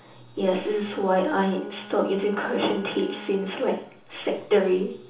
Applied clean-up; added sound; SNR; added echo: none; Bowed string instrument; 19 dB; reverberation time 1.2 s.